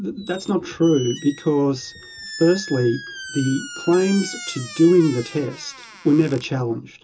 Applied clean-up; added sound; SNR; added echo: none; Squeak; 16 dB; reverberation time 0.2 s.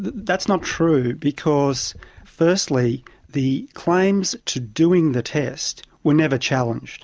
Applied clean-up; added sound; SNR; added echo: none; none; none; none.